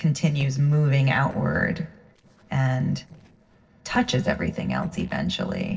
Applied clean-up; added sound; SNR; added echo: neural separator model SepFormer DNS4.